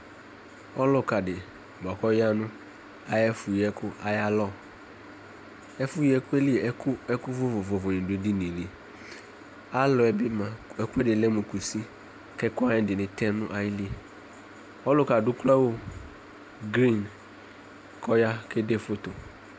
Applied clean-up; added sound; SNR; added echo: none; none; none; none.